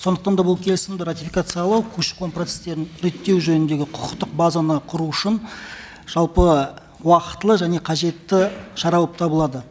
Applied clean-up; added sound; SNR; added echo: none; none; none; none.